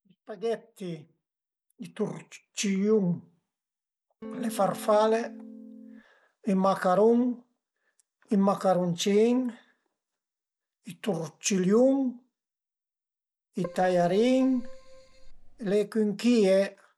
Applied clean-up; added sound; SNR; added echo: none; Keyboard (musical) + Electric guitar / Strum; 14 dB; none.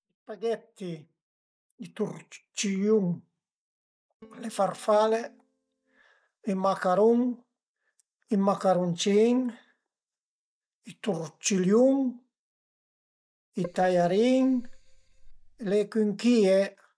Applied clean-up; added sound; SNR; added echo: neural mask model DeepFilterNet 3.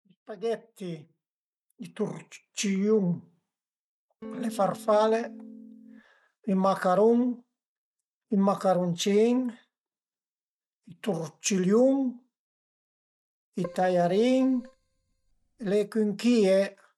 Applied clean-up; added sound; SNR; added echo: neural mask model RNNoise.